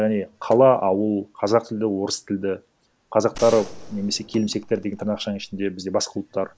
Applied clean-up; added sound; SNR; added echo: none; Gunshot, gunfire; 16 dB; none.